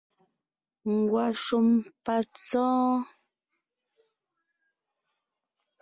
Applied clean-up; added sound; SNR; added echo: none; none; none; none.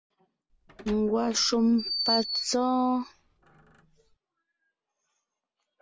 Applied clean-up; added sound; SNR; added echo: none; Door; 6 dB; none.